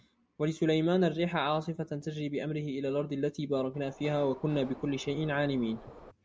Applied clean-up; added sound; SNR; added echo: none; Subway, metro, underground; 17 dB; none.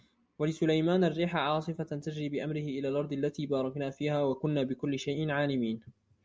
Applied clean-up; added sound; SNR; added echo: none; none; none; none.